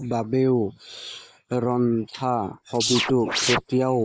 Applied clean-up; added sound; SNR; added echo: neural mask model Resemble Enhance denoiser.